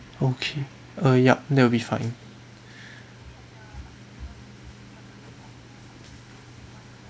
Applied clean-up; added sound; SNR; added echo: none; none; none; none.